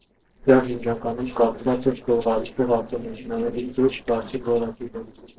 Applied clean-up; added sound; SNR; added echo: neural separator model SepFormer DNS4.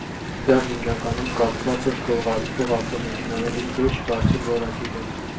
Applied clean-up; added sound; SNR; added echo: none; Wind; 3 dB; reverberation time 0.3 s.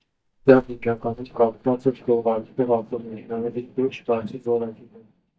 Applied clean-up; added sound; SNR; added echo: neural mask model DeepFilterNet 3.